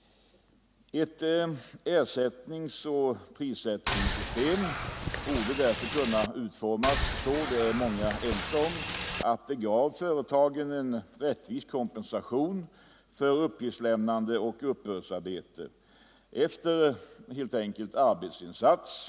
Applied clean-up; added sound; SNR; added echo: none; Boat, Water vehicle; 3 dB; none.